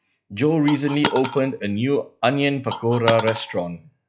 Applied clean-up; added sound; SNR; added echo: classical method log-MMSE.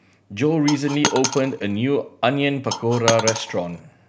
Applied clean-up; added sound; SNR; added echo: none; Coin (dropping); 5 dB; none.